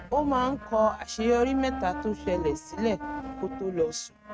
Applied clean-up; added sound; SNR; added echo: neural mask model RNNoise.